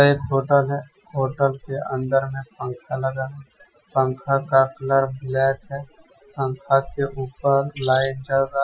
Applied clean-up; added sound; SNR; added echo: classical method Wiener filter.